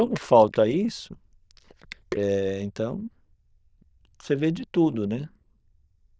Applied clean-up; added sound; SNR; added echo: neural diffusion model UNIVERSE++.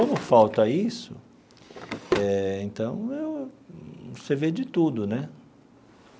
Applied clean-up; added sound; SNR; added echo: none; Drawer open or close; 12 dB; none.